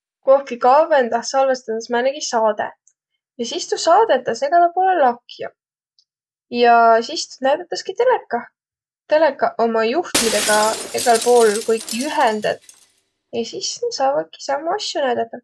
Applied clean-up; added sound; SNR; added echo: none; Shatter; 8 dB; none.